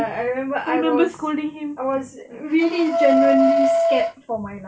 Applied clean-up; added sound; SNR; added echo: none; Wind instrument, woodwind instrument; -2 dB; none.